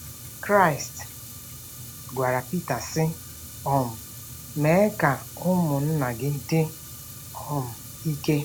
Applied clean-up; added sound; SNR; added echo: none; Fire; 14 dB; none.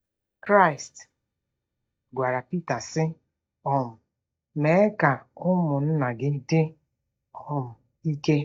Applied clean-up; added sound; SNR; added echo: neural mask model DeepFilterNet 3.